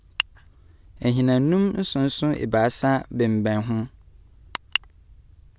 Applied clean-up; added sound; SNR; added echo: none; none; none; none.